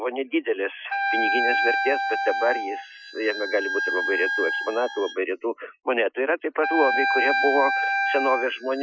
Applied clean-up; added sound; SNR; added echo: classical method Wiener filter.